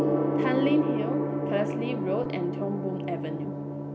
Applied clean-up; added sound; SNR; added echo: none; Gong; -3 dB; none.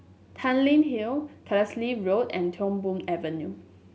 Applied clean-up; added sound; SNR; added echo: none; none; none; none.